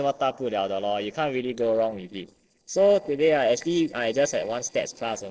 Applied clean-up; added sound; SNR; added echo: neural separator model SepFormer DNS4.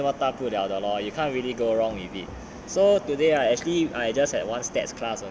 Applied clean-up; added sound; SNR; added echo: none; none; none; none.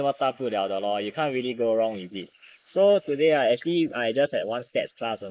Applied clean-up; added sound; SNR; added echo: neural mask model Resemble Enhance denoiser.